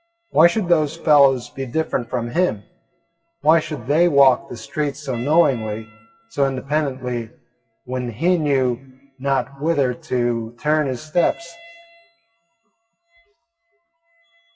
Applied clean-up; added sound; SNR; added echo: classical method WPE with log-MMSE.